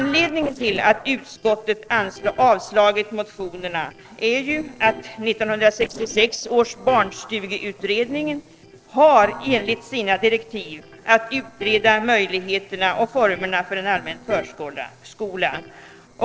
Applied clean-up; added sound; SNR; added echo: neural separator model SepFormer DNS4.